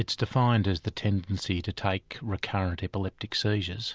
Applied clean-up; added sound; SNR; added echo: none; none; none; none.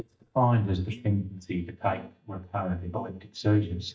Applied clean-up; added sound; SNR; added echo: neural mask model DeepFilterNet 3.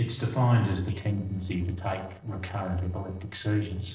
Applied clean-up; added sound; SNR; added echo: neural separator model SepFormer DNS4.